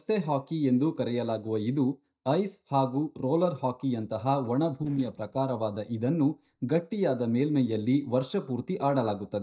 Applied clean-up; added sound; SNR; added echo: neural mask model DeepFilterNet 3.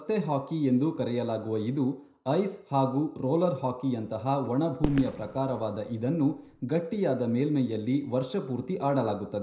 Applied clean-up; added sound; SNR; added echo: none; Fireworks; 10 dB; reverberation time 0.5 s.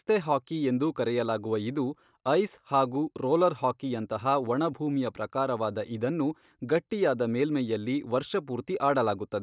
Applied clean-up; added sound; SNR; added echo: none; none; none; none.